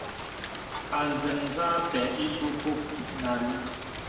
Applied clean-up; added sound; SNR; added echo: none; Rain; 6 dB; reverberation time 1.1 s.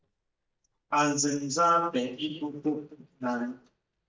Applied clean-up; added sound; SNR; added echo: neural mask model DeepFilterNet 3.